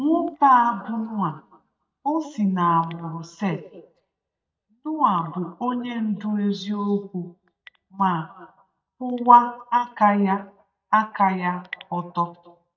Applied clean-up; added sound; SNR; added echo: neural mask model DeepFilterNet 3.